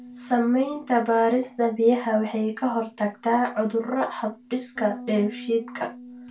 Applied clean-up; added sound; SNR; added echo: none; Bass guitar; 19 dB; reverberation time 0.2 s.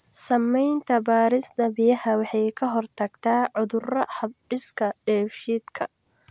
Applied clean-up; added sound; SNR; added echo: none; none; none; none.